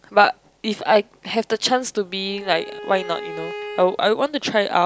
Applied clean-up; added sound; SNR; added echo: none; Bowed string instrument; 14 dB; none.